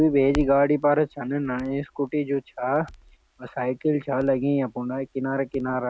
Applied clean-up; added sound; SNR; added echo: none; Crackle; 19 dB; none.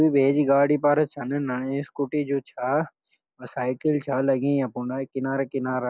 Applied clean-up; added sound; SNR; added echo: none; none; none; none.